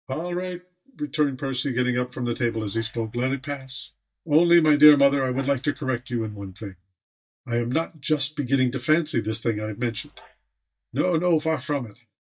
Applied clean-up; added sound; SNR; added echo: neural mask model DeepFilterNet 3.